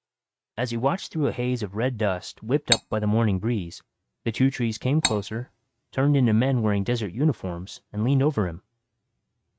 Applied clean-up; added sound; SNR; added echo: neural mask model RNNoise.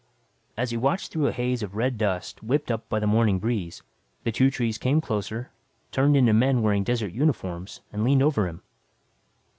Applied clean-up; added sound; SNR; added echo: none; none; none; none.